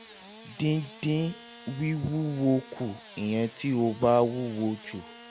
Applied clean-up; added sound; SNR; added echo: none; Engine starting / Sawing; 17 dB; none.